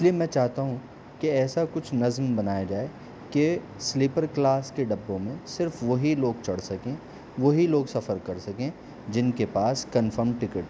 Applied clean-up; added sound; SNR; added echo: none; none; none; none.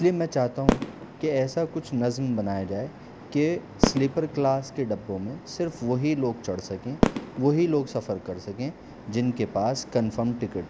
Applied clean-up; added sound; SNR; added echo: none; Fireworks; 5 dB; none.